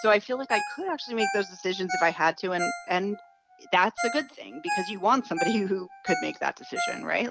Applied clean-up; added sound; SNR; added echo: none; Ringtone; 7 dB; none.